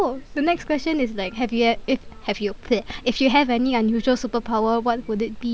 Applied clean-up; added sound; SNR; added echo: none; none; none; none.